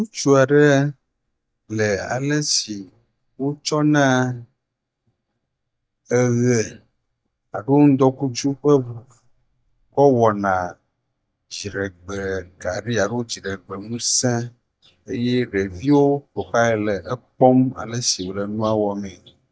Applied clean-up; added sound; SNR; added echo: neural mask model DeepFilterNet 3.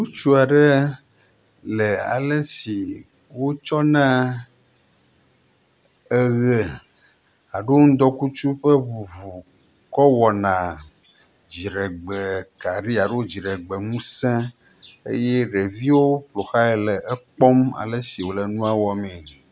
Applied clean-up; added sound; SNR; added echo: none; none; none; none.